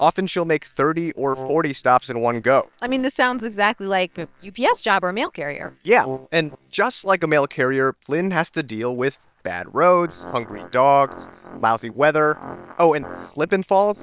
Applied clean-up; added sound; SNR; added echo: neural separator model SepFormer WHAM!.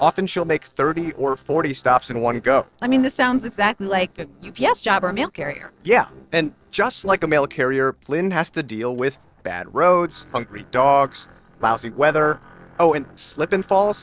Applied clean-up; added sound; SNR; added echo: neural separator model SepFormer DNS4.